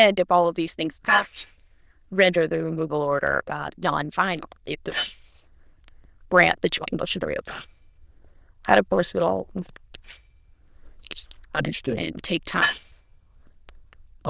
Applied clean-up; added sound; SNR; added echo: neural diffusion model UNIVERSE++.